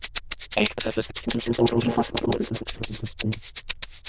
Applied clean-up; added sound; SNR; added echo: neural diffusion model UNIVERSE++.